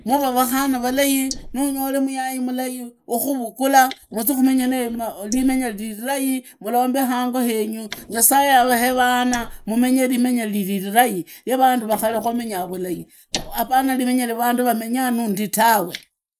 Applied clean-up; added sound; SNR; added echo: neural mask model Resemble Enhance denoiser.